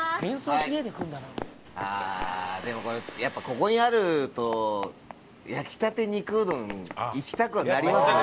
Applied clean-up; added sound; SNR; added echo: none; Run; 16 dB; none.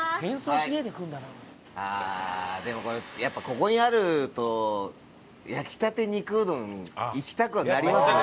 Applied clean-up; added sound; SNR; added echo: none; none; none; none.